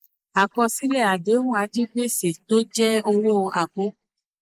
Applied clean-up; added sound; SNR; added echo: neural mask model Resemble Enhance denoiser.